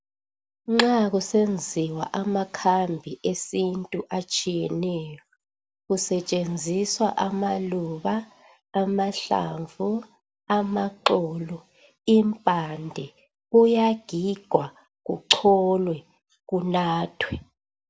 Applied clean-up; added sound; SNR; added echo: none; none; none; none.